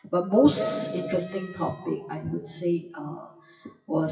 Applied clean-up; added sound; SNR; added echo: classical method WPE with log-MMSE.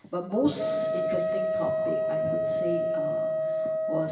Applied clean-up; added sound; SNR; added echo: none; Wind instrument, woodwind instrument; -5 dB; reverberation time 2.5 s.